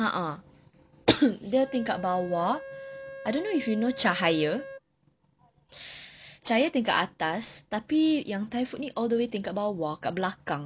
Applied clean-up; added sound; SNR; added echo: none; Organ; 13 dB; none.